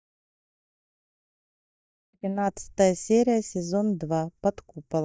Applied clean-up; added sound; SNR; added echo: neural mask model DeepFilterNet 3.